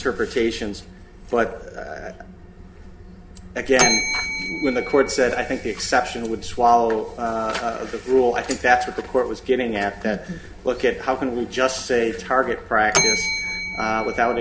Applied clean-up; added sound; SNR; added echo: none; Bell; 8 dB; reverberation time 0.3 s.